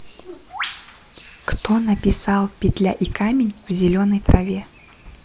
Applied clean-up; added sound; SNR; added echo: none; Bird + Scissors; 18 dB; none.